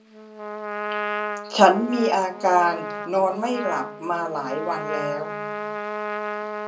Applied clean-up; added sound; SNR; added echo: none; Trumpet; 6 dB; reverberation time 0.2 s.